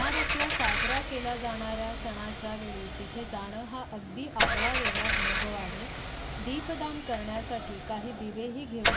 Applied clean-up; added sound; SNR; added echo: none; Engine / Car; -4 dB; none.